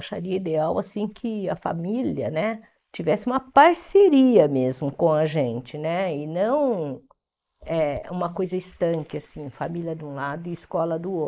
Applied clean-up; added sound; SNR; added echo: neural mask model Resemble Enhance denoiser.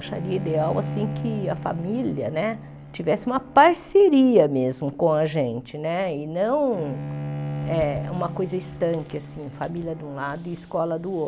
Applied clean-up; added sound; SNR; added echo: none; Bowed string instrument; 11 dB; none.